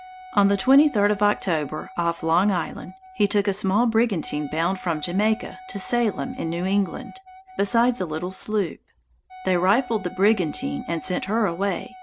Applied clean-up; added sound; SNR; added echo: none; Wind instrument, woodwind instrument; 19 dB; none.